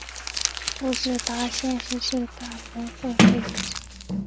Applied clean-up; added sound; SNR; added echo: none; Sliding door + Crumpling, crinkling; -4 dB; none.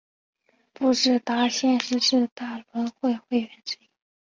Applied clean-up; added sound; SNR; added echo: none; none; none; none.